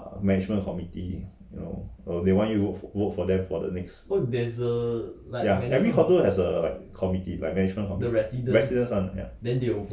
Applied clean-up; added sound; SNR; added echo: none; none; none; none.